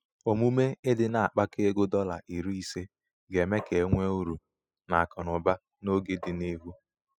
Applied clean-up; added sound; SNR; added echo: classical method spectral subtraction.